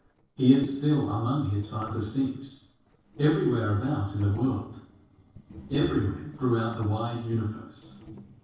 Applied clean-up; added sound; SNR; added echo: neural separator model SepFormer DNS4.